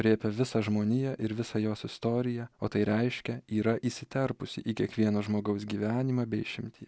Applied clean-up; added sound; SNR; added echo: none; none; none; none.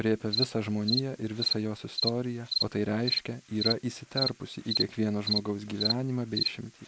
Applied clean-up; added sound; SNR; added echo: none; Cricket; 3 dB; none.